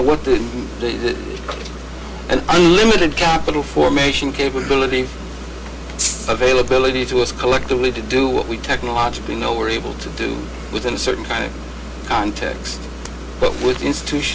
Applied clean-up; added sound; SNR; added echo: none; Rattle (instrument); 3 dB; none.